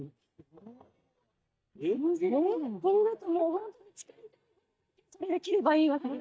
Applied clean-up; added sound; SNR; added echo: neural mask model DeepFilterNet 3.